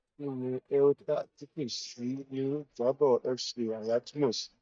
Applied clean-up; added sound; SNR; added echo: neural mask model DeepFilterNet 3.